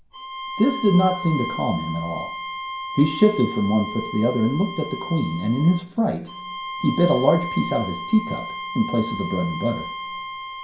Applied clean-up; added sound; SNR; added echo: none; Bowed string instrument; 9 dB; reverberation time 0.5 s.